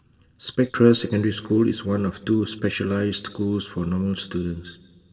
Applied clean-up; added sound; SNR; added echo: none; none; none; reverberation time 1.3 s.